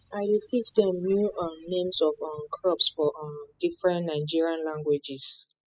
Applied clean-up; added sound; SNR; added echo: classical method spectral subtraction.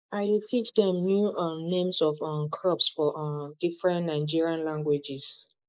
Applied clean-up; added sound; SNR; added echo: neural mask model Resemble Enhance denoiser.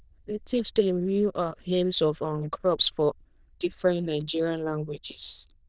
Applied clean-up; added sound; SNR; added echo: neural diffusion model UNIVERSE++.